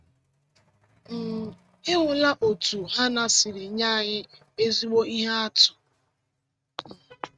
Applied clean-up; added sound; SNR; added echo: neural mask model RNNoise.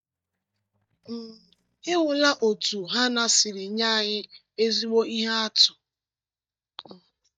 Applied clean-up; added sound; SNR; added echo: neural mask model DeepFilterNet 3.